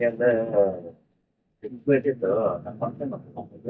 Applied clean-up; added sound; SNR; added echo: neural mask model DeepFilterNet 3.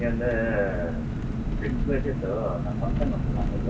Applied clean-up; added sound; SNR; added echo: none; Engine; -3 dB; reverberation time 0.2 s.